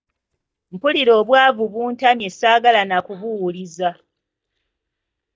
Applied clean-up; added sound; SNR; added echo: neural mask model DeepFilterNet 3.